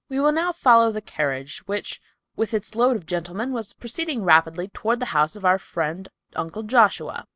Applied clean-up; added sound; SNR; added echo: none; none; none; none.